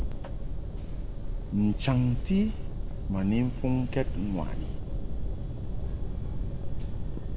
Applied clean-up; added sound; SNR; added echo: none; Fire; -1 dB; none.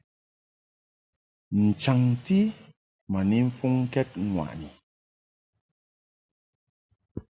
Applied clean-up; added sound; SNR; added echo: none; none; none; none.